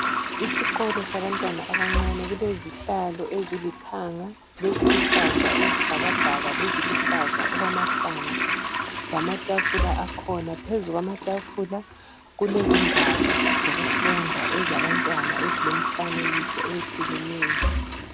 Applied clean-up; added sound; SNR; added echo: none; Toilet flush; -5 dB; none.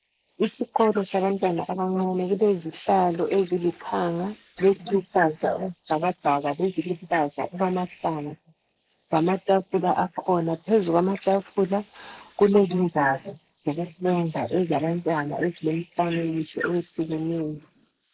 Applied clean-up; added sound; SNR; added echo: neural mask model Resemble Enhance denoiser.